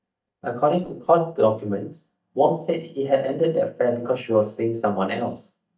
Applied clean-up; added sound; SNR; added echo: neural mask model DeepFilterNet 3.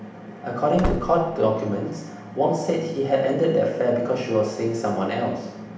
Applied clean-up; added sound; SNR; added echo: none; Slam / Wood; 8 dB; reverberation time 0.8 s.